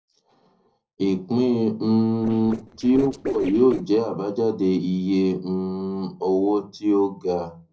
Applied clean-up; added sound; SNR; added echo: neural separator model SepFormer DNS4.